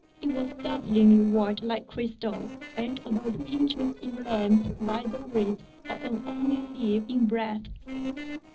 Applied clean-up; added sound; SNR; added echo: neural separator model SepFormer DNS4.